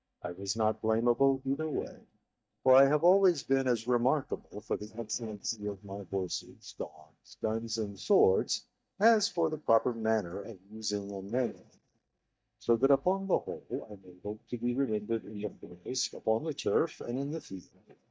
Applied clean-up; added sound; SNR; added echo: neural mask model DeepFilterNet 3.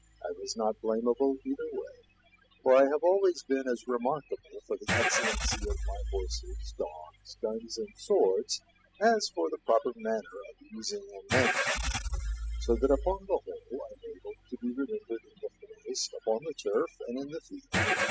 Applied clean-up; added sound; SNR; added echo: classical method spectral subtraction.